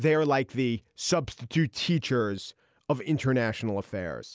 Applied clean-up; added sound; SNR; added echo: none; none; none; none.